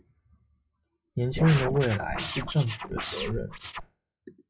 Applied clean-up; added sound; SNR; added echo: classical method log-MMSE.